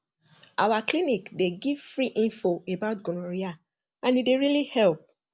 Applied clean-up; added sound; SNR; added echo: none; none; none; none.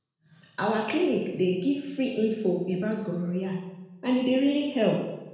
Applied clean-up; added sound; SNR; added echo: none; none; none; reverberation time 1.0 s.